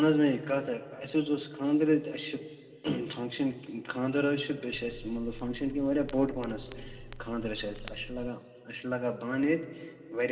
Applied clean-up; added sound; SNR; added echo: none; Crackle; 13 dB; reverberation time 2.2 s.